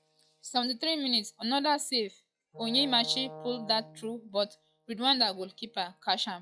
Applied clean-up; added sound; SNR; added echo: classical method log-MMSE.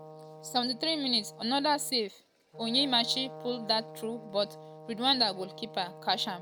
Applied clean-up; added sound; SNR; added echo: none; Brass instrument; 16 dB; none.